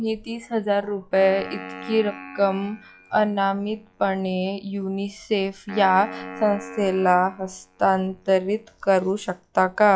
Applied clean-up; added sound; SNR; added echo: classical method log-MMSE.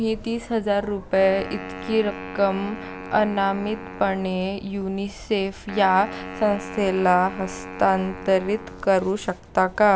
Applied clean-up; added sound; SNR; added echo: none; Wind instrument, woodwind instrument; 14 dB; none.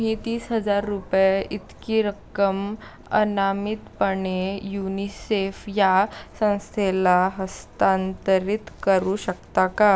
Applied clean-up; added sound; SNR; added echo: none; none; none; none.